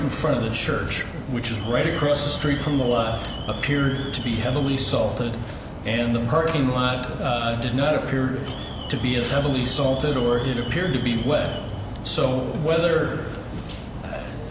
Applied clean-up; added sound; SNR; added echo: none; Alarm; 9 dB; none.